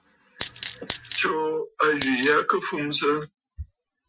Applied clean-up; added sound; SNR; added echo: classical method Wiener filter.